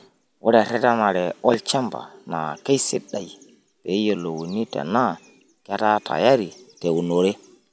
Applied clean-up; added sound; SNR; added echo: none; none; none; none.